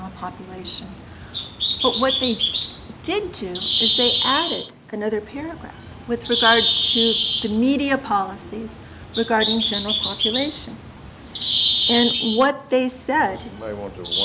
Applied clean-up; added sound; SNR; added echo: none; Bird; 1 dB; none.